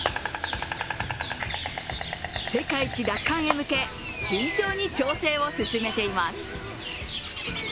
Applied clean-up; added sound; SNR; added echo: none; Insect; 3 dB; none.